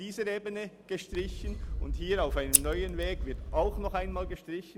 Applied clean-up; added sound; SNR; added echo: none; Scissors; -2 dB; none.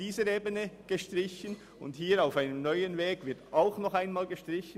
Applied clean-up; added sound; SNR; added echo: none; none; none; none.